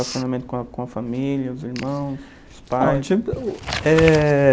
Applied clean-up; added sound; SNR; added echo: none; Writing; 13 dB; none.